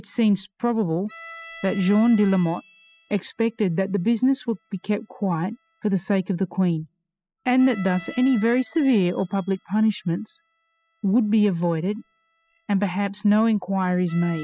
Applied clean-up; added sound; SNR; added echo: classical method spectral subtraction.